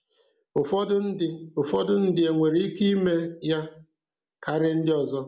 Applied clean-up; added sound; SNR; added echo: none; none; none; none.